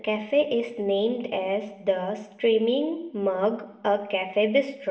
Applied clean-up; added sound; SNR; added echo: none; none; none; reverberation time 0.8 s.